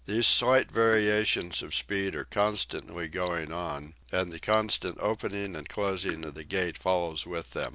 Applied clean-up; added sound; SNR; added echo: none; Raindrop / Drip; 16 dB; none.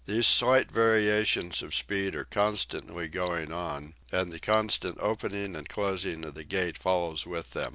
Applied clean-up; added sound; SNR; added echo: none; none; none; none.